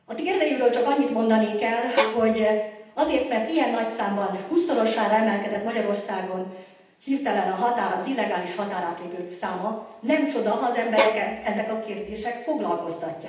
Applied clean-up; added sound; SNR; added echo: none; Bowed string instrument; 5 dB; reverberation time 0.8 s.